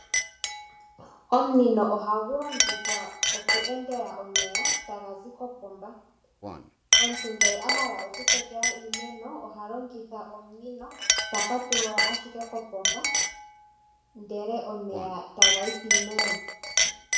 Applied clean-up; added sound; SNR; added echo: none; Chink, clink; -3 dB; reverberation time 0.6 s.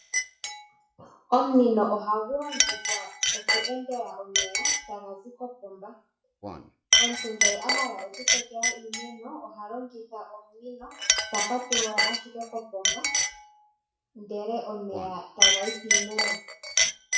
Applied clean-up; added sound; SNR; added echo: classical method WPE with log-MMSE.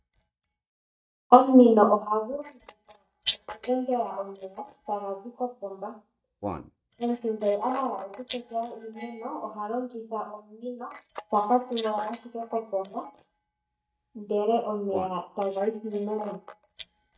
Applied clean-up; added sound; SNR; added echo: neural mask model DeepFilterNet 3.